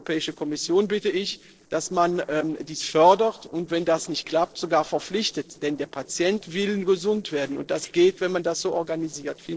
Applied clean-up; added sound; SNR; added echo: neural separator model SepFormer DNS4.